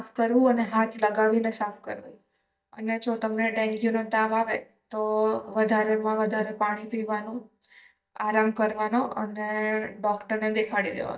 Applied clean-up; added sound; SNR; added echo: neural mask model DeepFilterNet 3.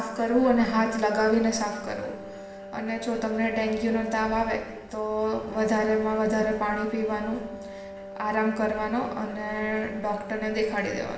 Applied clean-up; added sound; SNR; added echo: none; Wind instrument, woodwind instrument; 14 dB; reverberation time 1.0 s.